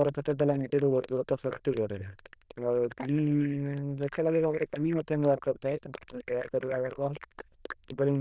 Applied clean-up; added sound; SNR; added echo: neural diffusion model UNIVERSE++.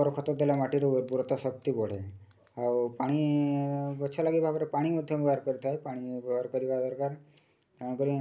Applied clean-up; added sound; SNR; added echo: none; none; none; none.